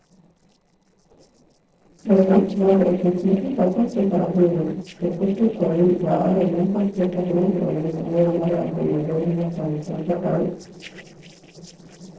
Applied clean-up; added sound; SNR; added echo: neural separator model SepFormer DNS4.